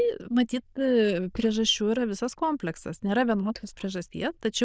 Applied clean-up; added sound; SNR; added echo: neural diffusion model UNIVERSE++.